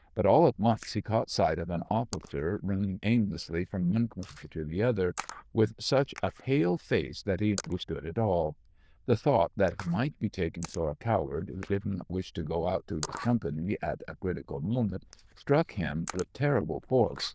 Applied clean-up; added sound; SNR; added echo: neural diffusion model UNIVERSE++.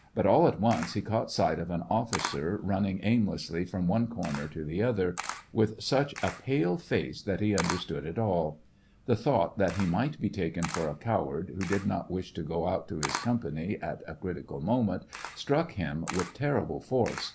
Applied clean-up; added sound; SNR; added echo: none; Camera; 14 dB; none.